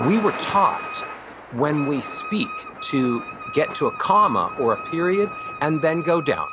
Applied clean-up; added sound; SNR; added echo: none; Wind instrument, woodwind instrument + Thunder / Rain; 10 dB; none.